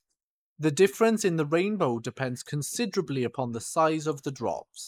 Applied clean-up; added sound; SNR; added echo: neural mask model Resemble Enhance denoiser.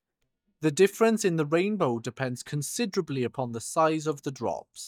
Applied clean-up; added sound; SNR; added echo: neural mask model DeepFilterNet 3.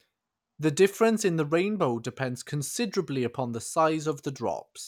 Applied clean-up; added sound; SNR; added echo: none; none; none; none.